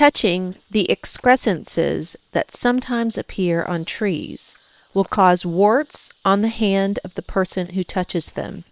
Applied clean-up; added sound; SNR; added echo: neural separator model SepFormer WHAM!.